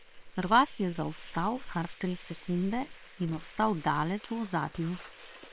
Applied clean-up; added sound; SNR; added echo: neural separator model SepFormer WHAM!.